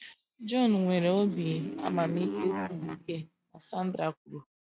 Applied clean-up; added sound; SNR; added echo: neural mask model RNNoise.